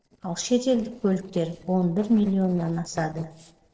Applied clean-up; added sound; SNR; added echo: neural separator model SepFormer DNS4.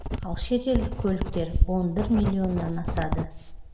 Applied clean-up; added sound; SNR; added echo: none; Writing; 0 dB; reverberation time 0.9 s.